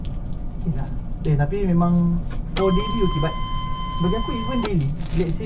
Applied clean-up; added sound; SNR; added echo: none; Printer; 8 dB; reverberation time 0.2 s.